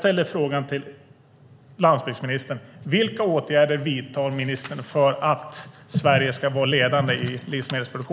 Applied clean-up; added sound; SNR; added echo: none; none; none; none.